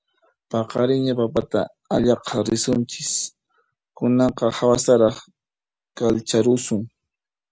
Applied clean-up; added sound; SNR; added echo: none; none; none; none.